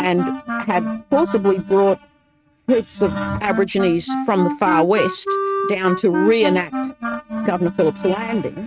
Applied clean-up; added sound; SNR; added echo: neural mask model RNNoise.